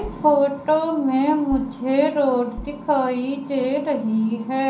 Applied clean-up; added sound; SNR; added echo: none; Bass drum; 18 dB; reverberation time 0.6 s.